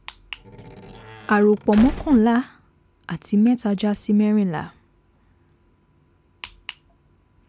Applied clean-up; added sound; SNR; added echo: none; Squeak / Slam / Wood; 12 dB; none.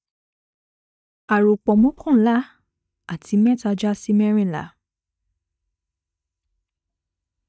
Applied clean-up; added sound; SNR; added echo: neural mask model DeepFilterNet 3.